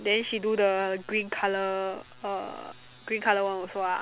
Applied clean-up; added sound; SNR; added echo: none; none; none; none.